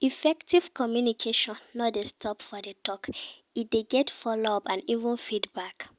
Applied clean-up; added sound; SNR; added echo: none; none; none; none.